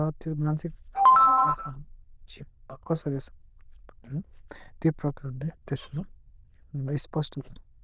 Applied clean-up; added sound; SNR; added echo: neural diffusion model UNIVERSE++.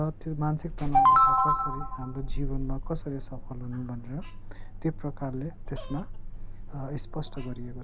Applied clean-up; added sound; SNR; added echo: none; Alarm; 5 dB; none.